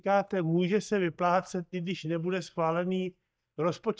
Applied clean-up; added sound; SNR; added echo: neural mask model DeepFilterNet 3.